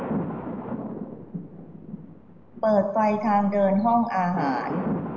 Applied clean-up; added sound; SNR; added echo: none; Thunder; 8 dB; reverberation time 0.8 s.